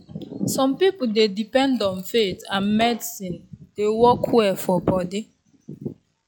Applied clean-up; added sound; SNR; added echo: classical method log-MMSE.